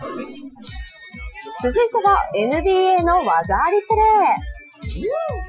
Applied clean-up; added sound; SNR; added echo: classical method Wiener filter.